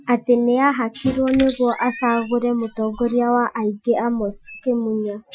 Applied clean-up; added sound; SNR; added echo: classical method Wiener filter.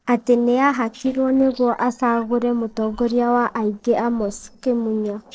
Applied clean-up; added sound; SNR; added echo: neural separator model SepFormer DNS4.